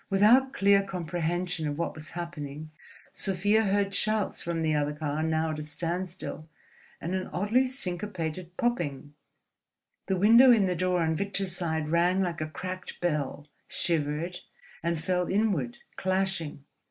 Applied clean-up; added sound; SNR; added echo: none; none; none; none.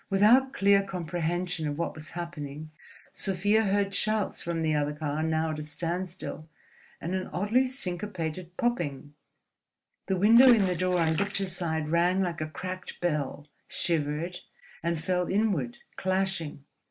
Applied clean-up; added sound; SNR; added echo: neural mask model Resemble Enhance denoiser.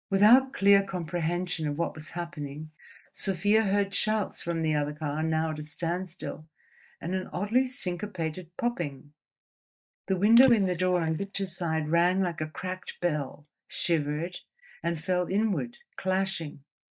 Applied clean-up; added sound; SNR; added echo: neural mask model DeepFilterNet 3.